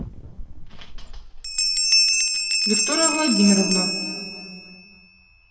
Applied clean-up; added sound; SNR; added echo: none; Bell; -3 dB; reverberation time 2.1 s.